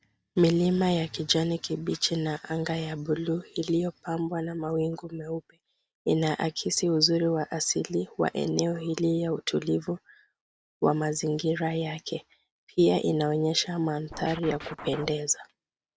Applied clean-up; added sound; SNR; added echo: none; Scratching (performance technique); 13 dB; none.